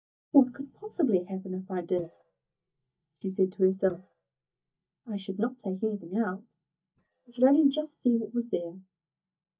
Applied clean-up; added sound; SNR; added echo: neural mask model DeepFilterNet 3.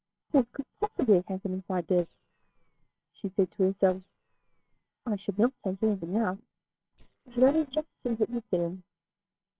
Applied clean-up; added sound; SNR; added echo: neural separator model SepFormer WHAMR!.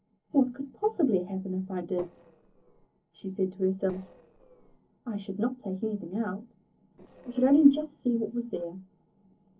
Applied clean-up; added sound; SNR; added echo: neural separator model SepFormer DNS4.